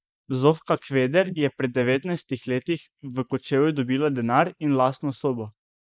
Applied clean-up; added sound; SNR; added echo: neural mask model Resemble Enhance denoiser.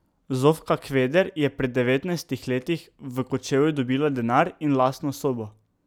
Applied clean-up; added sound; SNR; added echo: none; none; none; none.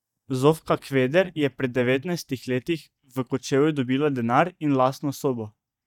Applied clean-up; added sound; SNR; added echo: neural mask model DeepFilterNet 3.